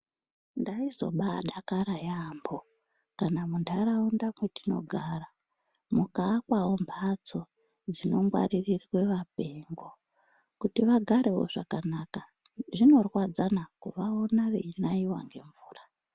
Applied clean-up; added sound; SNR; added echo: none; none; none; none.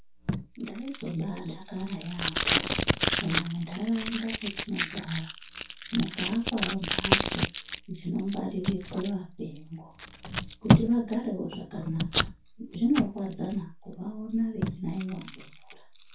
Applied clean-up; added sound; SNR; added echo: none; Packing tape, duct tape; -1 dB; reverberation time 0.2 s.